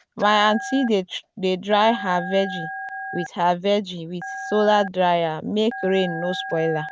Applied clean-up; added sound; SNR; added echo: none; Telephone; 12 dB; none.